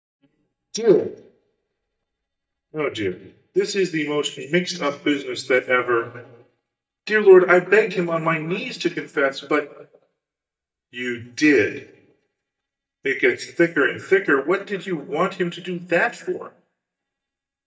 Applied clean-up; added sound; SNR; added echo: neural mask model DeepFilterNet 3.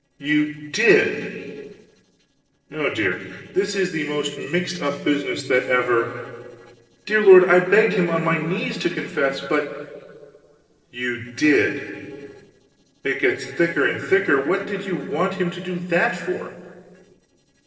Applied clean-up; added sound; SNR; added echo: neural separator model SepFormer DNS4.